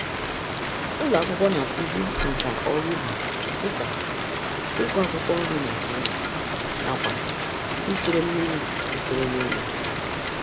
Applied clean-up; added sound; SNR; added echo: none; Rain; -2 dB; none.